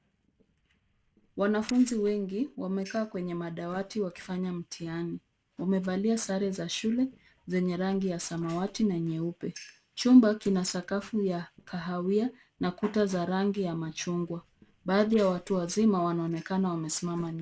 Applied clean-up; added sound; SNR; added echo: neural separator model SepFormer DNS4.